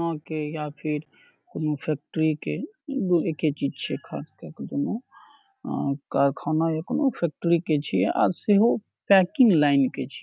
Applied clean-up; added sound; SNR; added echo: none; none; none; none.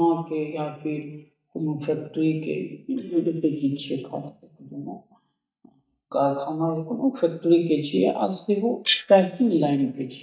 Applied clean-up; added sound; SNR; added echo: neural mask model DeepFilterNet 3.